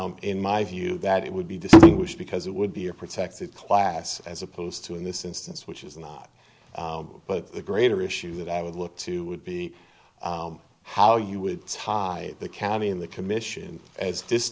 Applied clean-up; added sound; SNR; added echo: none; none; none; none.